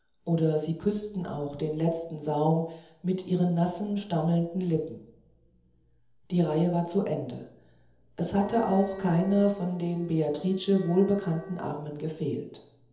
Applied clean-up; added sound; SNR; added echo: none; Wind instrument, woodwind instrument; 16 dB; reverberation time 0.8 s.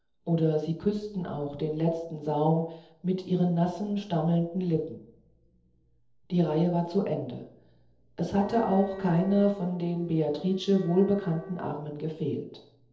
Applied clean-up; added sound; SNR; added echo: neural separator model SepFormer DNS4.